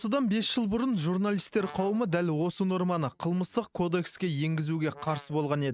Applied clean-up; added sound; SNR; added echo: neural mask model RNNoise.